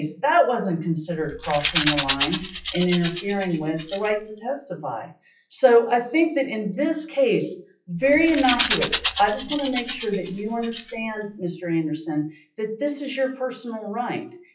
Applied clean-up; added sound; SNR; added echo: classical method WPE with log-MMSE.